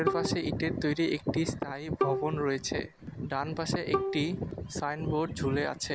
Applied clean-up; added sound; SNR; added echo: none; Bowed string instrument; 6 dB; none.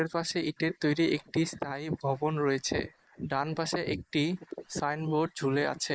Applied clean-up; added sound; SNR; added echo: neural mask model Resemble Enhance denoiser.